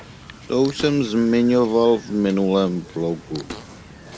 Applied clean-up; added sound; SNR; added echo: none; Wind / Boat, Water vehicle + Fart; 19 dB; none.